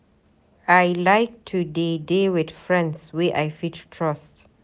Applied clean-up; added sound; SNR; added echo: none; none; none; none.